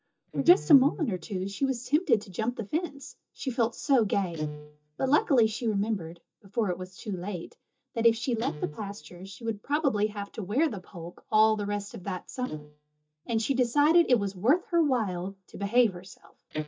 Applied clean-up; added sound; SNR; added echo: neural mask model DeepFilterNet 3.